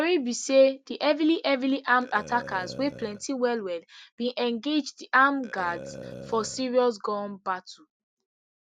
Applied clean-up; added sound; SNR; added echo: none; Burping, eructation; 18 dB; none.